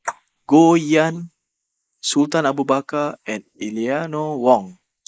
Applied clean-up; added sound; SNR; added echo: neural mask model Resemble Enhance denoiser.